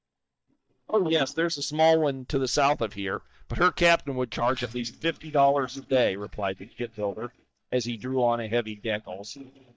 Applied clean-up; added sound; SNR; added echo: neural mask model DeepFilterNet 3.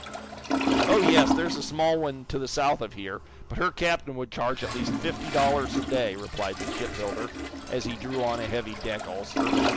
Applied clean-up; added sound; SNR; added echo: none; Toilet flush; 1 dB; none.